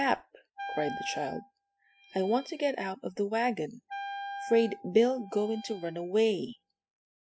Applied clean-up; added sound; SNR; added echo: classical method spectral subtraction.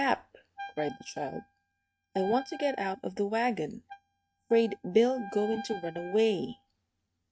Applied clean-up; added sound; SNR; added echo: neural mask model RNNoise.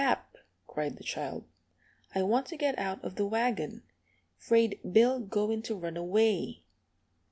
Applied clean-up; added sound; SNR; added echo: none; none; none; none.